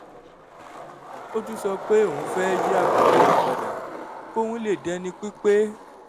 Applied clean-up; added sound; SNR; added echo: none; Skateboard; -1 dB; none.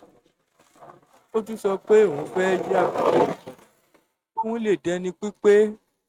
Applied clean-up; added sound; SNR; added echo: neural mask model RNNoise.